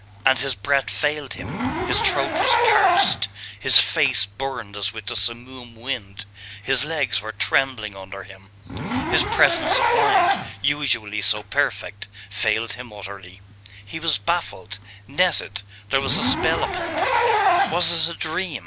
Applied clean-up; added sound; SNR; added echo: none; Zipper (clothing); 2 dB; none.